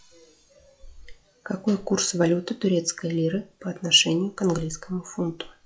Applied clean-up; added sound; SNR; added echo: classical method log-MMSE.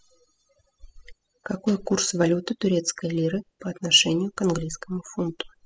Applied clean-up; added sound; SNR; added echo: classical method spectral subtraction.